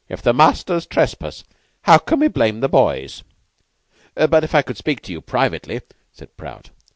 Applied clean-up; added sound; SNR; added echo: none; none; none; none.